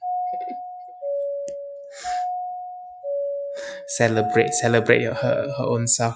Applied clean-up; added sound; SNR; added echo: classical method Wiener filter.